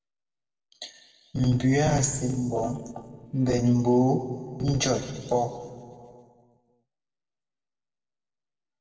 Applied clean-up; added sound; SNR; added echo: neural separator model SepFormer DNS4.